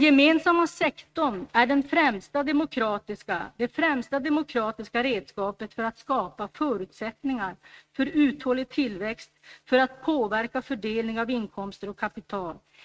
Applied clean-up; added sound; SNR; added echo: neural mask model RNNoise.